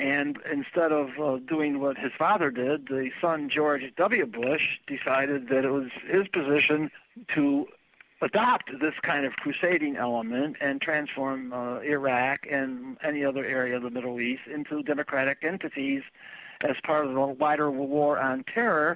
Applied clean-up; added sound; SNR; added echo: none; none; none; none.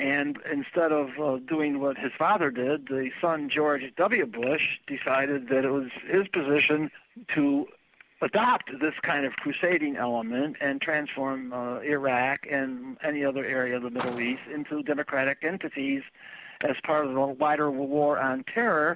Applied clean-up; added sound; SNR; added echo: none; Car; 14 dB; none.